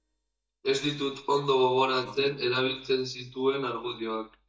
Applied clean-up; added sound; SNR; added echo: neural mask model DeepFilterNet 3.